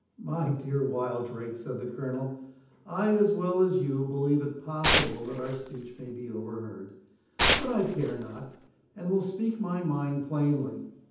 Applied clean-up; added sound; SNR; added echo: none; Tearing; -2 dB; reverberation time 0.8 s.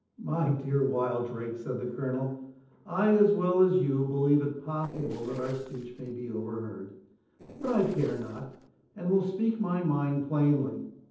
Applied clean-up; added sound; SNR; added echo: neural separator model SepFormer DNS4.